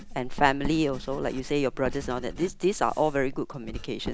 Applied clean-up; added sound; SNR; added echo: none; Writing; 8 dB; none.